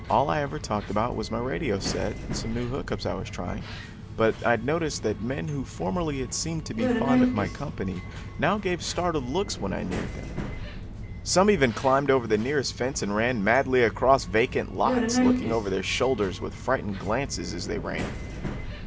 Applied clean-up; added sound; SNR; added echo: none; Subway, metro, underground; 5 dB; none.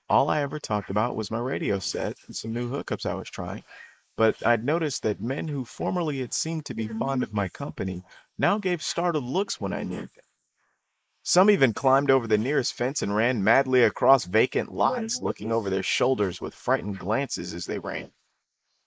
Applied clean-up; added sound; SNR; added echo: neural mask model Resemble Enhance denoiser.